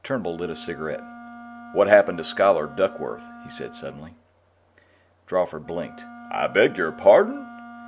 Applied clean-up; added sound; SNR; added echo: none; Wind instrument, woodwind instrument; 19 dB; none.